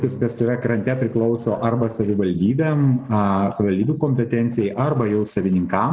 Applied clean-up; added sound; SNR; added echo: neural separator model SepFormer DNS4.